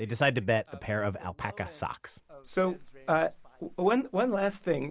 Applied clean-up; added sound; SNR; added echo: none; none; none; none.